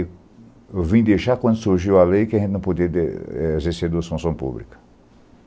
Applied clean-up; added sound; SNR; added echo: none; none; none; none.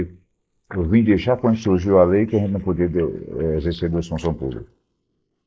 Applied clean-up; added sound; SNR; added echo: neural mask model Resemble Enhance denoiser.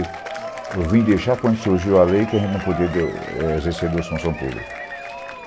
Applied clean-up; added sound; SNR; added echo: none; Applause / Crowd / Cheering; 11 dB; none.